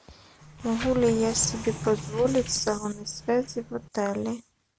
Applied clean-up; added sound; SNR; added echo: none; Sliding door; 10 dB; none.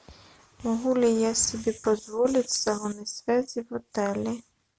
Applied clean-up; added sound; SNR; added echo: none; none; none; none.